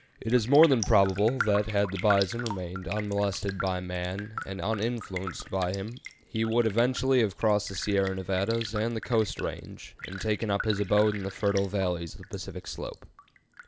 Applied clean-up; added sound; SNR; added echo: none; Raindrop; 13 dB; none.